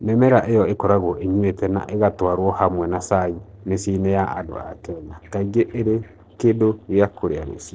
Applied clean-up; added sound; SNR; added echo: neural separator model SepFormer DNS4.